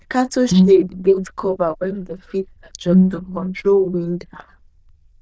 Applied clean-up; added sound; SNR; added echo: neural diffusion model UNIVERSE++.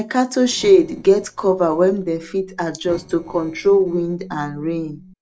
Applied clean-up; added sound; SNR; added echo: neural separator model SepFormer DNS4.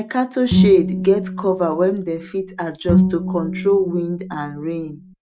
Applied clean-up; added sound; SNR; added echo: neural mask model RNNoise.